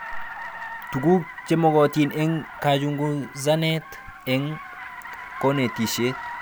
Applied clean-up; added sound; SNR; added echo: none; Car; 13 dB; none.